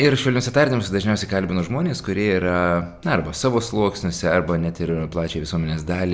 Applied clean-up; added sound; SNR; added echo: none; none; none; none.